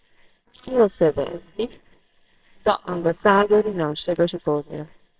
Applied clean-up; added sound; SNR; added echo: neural separator model SepFormer WHAMR!.